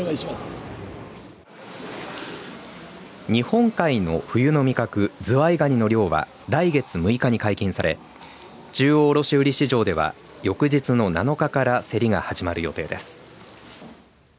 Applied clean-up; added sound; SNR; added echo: none; none; none; none.